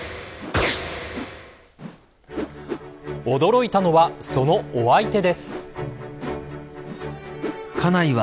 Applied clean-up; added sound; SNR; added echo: none; Whoosh, swoosh, swish; 14 dB; none.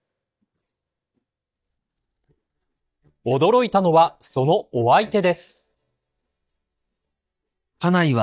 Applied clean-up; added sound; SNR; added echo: neural mask model DeepFilterNet 3.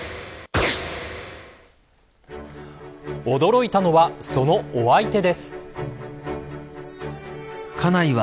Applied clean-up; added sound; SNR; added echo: none; none; none; none.